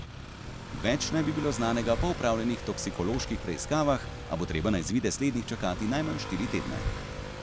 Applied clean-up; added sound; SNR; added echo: none; Motorcycle / Accelerating, revving, vroom; 6 dB; none.